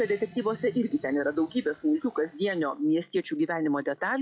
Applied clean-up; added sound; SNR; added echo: classical method log-MMSE.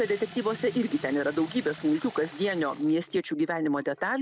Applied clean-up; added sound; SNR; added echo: none; Sink (filling or washing) / Water tap, faucet; 18 dB; none.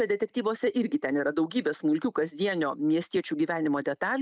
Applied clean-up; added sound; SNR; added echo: none; none; none; none.